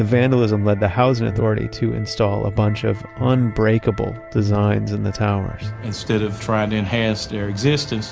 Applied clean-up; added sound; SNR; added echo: none; none; none; none.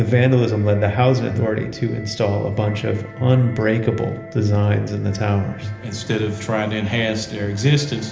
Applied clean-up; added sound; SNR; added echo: none; none; none; reverberation time 0.8 s.